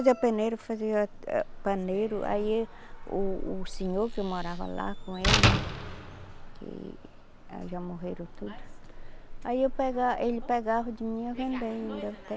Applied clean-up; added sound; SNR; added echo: none; Slam; 3 dB; none.